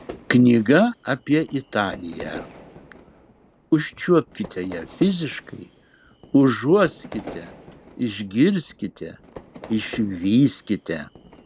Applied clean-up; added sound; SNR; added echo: none; Fire / Fireworks; 20 dB; none.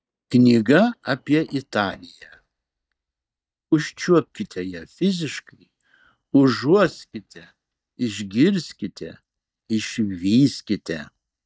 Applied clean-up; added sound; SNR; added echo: neural mask model DeepFilterNet 3.